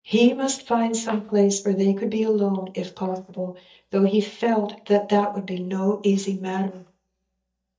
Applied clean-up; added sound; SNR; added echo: neural mask model DeepFilterNet 3.